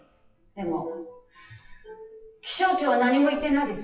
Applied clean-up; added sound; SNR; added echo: classical method WPE with log-MMSE.